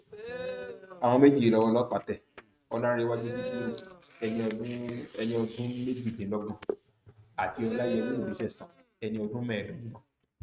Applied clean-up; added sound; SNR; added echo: neural mask model RNNoise.